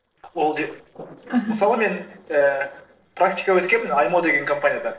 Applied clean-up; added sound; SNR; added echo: neural separator model SepFormer DNS4.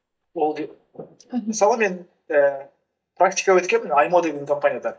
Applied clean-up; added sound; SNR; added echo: neural mask model DeepFilterNet 3.